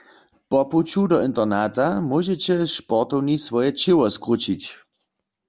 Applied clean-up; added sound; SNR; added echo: none; none; none; none.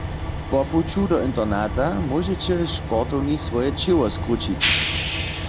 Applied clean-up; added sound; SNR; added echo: none; Train; 2 dB; none.